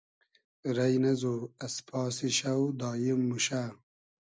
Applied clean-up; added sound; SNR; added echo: none; none; none; none.